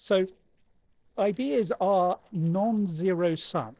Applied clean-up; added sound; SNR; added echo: neural separator model SepFormer DNS4.